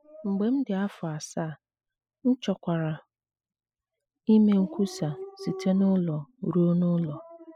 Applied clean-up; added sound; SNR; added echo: classical method spectral subtraction.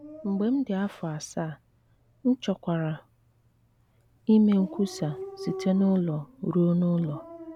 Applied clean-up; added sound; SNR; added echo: none; Dog; 17 dB; none.